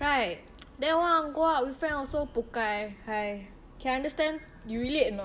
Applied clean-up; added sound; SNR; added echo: none; none; none; reverberation time 0.5 s.